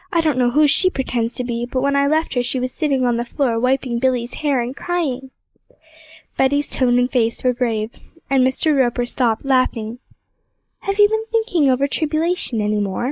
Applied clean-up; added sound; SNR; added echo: neural mask model Resemble Enhance denoiser.